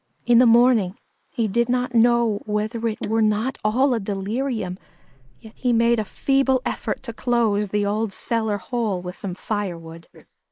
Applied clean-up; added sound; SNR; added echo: neural mask model Resemble Enhance denoiser.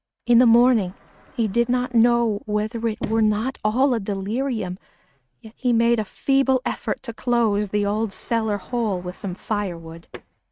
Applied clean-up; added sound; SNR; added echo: neural mask model RNNoise.